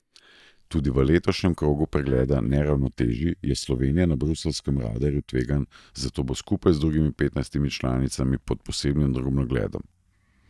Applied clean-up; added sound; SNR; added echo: neural mask model DeepFilterNet 3.